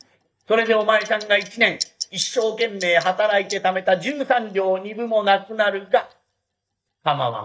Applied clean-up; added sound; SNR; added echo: neural mask model DeepFilterNet 3.